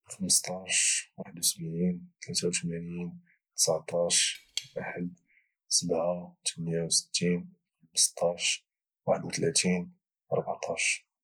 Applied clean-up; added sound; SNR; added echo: none; Cutlery, silverware / Tap; 13 dB; none.